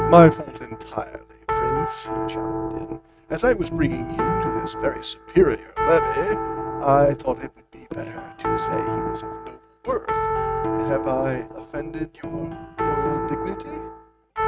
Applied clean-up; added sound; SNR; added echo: neural mask model RNNoise.